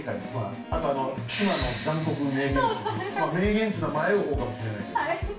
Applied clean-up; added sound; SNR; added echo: none; Keyboard (musical); 11 dB; reverberation time 0.3 s.